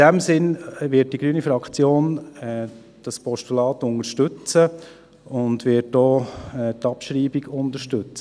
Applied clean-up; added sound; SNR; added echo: none; none; none; none.